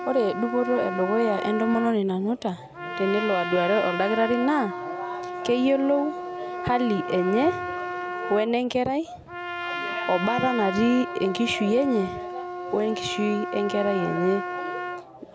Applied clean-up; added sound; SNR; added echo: none; Trumpet; 7 dB; none.